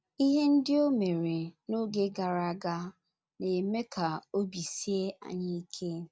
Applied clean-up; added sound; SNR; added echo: none; none; none; none.